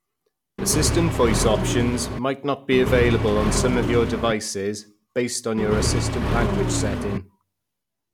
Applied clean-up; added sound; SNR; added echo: none; Accelerating, revving, vroom; -1 dB; none.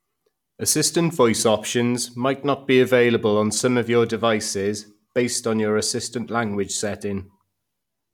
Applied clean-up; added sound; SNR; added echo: none; none; none; none.